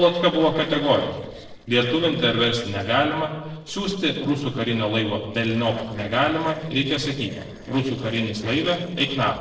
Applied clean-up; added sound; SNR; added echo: neural separator model SepFormer DNS4.